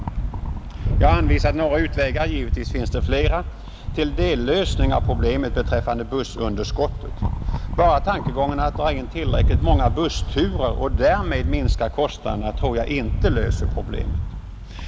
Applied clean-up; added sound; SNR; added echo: none; Rattle; -1 dB; none.